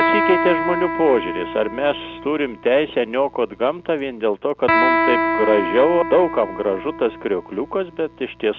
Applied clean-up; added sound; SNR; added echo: none; Electric guitar; 3 dB; none.